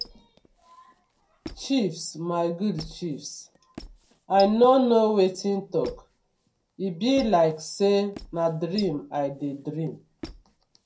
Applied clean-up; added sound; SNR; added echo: none; Squeak; 20 dB; reverberation time 0.2 s.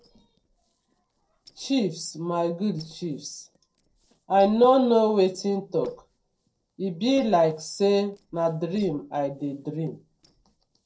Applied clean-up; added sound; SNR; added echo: neural separator model SepFormer DNS4.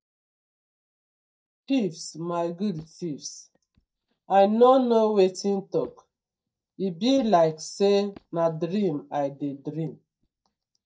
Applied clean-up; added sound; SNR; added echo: neural mask model DeepFilterNet 3.